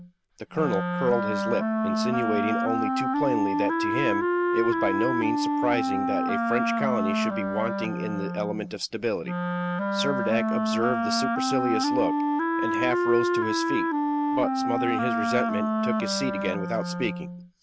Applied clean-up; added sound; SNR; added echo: none; Wind instrument, woodwind instrument; -4 dB; none.